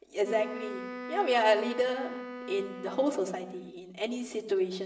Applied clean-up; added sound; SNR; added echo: none; Wind instrument, woodwind instrument; 11 dB; reverberation time 0.8 s.